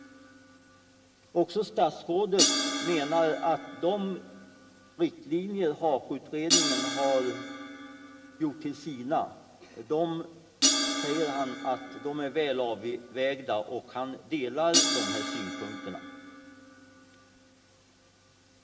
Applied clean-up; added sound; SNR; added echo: none; Crash cymbal; 3 dB; reverberation time 1.4 s.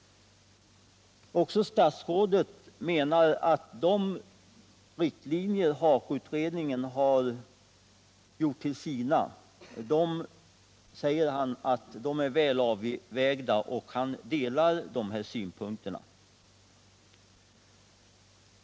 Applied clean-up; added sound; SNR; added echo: none; none; none; none.